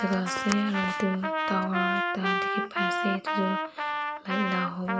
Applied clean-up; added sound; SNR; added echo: none; Trumpet; 0 dB; none.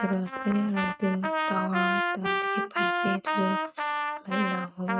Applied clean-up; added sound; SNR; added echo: neural mask model RNNoise.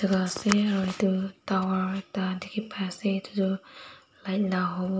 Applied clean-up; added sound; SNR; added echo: none; none; none; none.